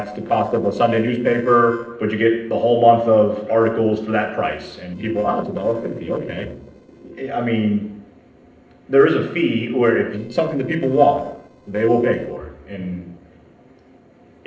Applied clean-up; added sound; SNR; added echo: neural separator model SepFormer DNS4.